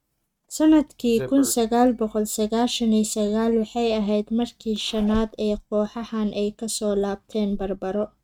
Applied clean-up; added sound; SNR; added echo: neural mask model RNNoise.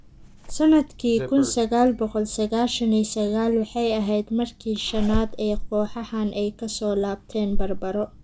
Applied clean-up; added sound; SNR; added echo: none; Zipper (clothing); 8 dB; none.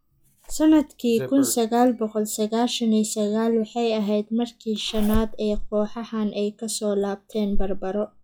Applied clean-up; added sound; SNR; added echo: classical method log-MMSE.